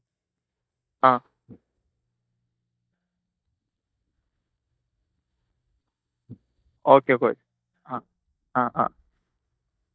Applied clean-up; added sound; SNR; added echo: neural mask model DeepFilterNet 3.